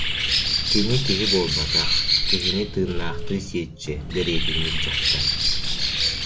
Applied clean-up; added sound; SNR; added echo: none; Bird; -5 dB; none.